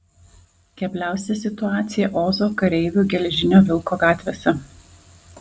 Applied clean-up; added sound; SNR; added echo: none; none; none; none.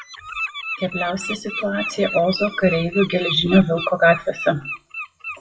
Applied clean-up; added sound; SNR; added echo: classical method WPE with log-MMSE.